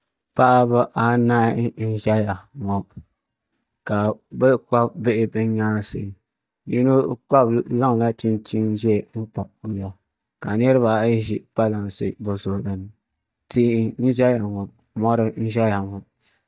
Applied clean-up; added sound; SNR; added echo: neural mask model DeepFilterNet 3.